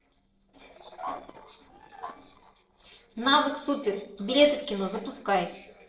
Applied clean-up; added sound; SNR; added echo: neural separator model SepFormer DNS4.